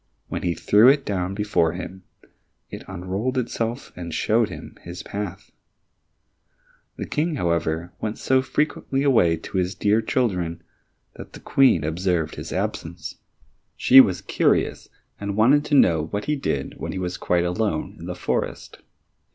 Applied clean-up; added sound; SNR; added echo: none; none; none; none.